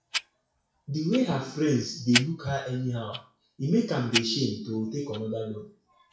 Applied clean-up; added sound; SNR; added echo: classical method WPE with log-MMSE.